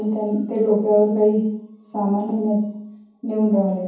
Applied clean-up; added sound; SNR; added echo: none; none; none; reverberation time 1.2 s.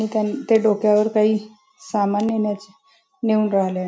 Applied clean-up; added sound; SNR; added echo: none; none; none; none.